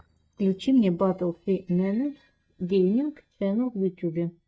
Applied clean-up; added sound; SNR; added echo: neural mask model DeepFilterNet 3.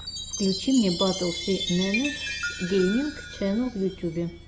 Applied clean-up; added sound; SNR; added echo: none; Chime; 7 dB; none.